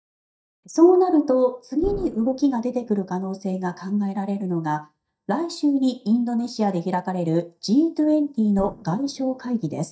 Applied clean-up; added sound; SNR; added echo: neural mask model DeepFilterNet 3.